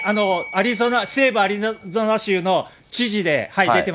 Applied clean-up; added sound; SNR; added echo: none; Bell; 17 dB; none.